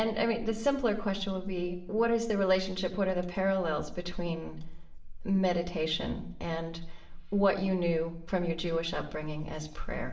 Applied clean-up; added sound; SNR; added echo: none; none; none; reverberation time 0.6 s.